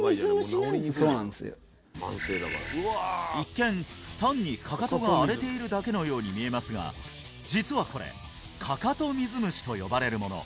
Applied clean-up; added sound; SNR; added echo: none; none; none; none.